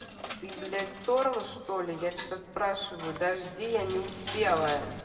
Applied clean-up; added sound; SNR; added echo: none; Coin (dropping); 6 dB; reverberation time 2.9 s.